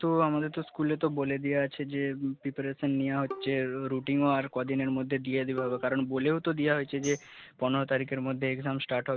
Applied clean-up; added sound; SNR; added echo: none; Bowed string instrument + Tambourine; 17 dB; none.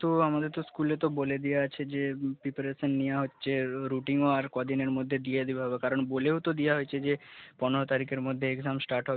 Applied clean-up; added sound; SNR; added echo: none; none; none; none.